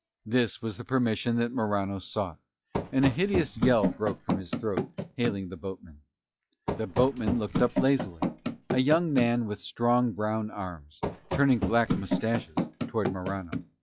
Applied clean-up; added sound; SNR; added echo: classical method log-MMSE.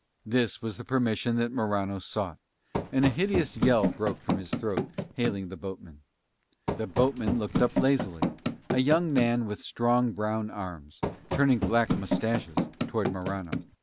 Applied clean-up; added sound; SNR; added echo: none; Run; 3 dB; none.